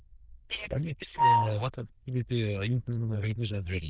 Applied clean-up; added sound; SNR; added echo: neural diffusion model UNIVERSE++.